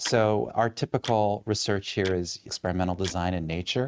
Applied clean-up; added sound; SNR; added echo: neural mask model RNNoise.